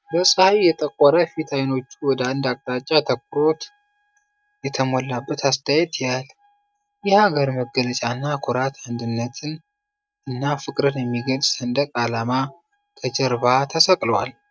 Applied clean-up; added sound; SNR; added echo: neural mask model RNNoise.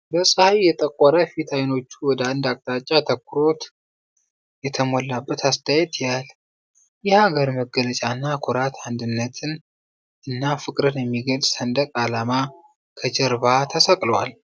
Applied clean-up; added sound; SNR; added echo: none; none; none; none.